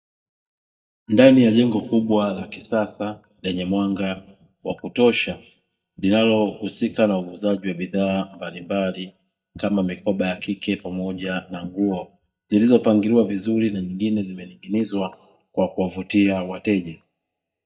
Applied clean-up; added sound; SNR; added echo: neural mask model DeepFilterNet 3.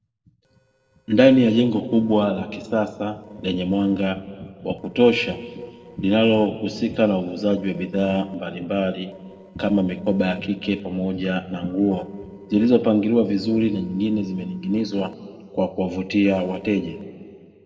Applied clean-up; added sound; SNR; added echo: neural separator model SepFormer DNS4.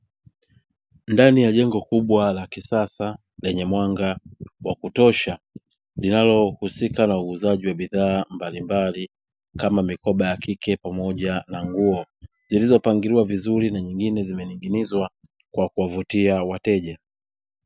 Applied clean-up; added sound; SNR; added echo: none; none; none; none.